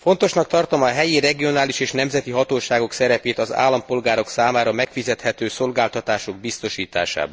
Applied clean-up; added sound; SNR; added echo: none; none; none; none.